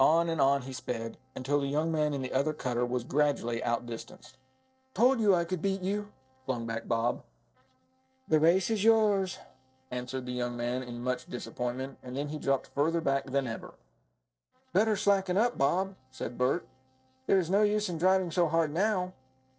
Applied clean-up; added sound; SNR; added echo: neural separator model SepFormer DNS4.